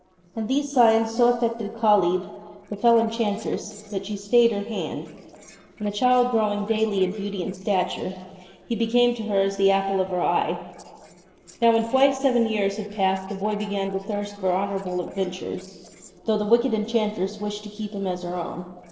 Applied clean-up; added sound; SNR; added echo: neural separator model SepFormer DNS4.